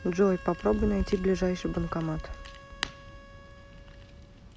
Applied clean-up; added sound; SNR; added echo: none; Harmonica; 20 dB; none.